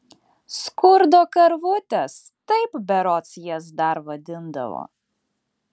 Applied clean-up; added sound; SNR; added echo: none; none; none; none.